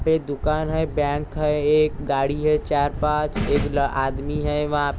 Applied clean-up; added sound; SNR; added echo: none; Snare drum; 10 dB; none.